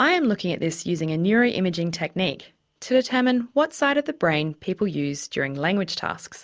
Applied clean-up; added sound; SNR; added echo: none; none; none; none.